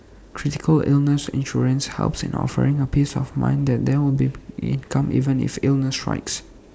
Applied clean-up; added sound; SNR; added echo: none; none; none; none.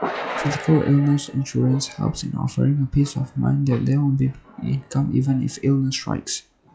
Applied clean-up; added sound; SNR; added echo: classical method log-MMSE.